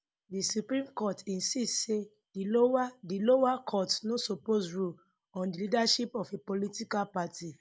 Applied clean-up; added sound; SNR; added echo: none; none; none; none.